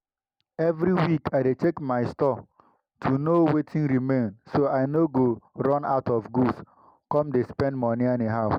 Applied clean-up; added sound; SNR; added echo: none; none; none; none.